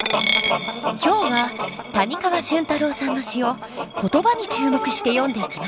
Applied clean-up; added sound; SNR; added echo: none; Coin (dropping); 8 dB; none.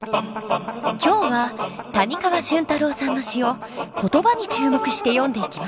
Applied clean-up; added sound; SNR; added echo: none; none; none; none.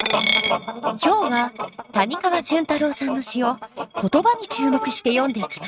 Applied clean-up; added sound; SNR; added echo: neural mask model RNNoise.